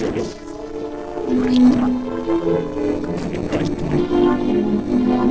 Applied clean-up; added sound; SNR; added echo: neural separator model SepFormer DNS4.